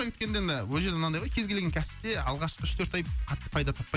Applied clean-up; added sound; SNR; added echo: none; none; none; none.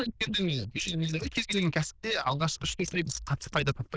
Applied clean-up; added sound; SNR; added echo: neural diffusion model UNIVERSE++.